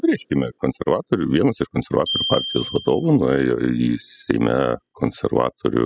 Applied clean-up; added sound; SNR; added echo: classical method spectral subtraction.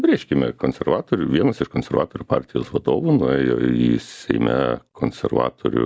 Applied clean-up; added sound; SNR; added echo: none; none; none; none.